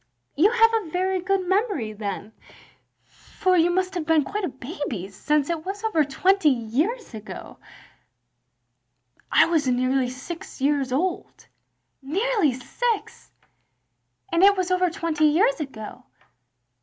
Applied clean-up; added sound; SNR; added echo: none; none; none; none.